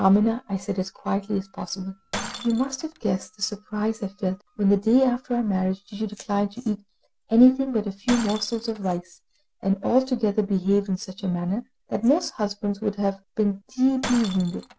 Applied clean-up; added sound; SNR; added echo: none; Shatter; 18 dB; none.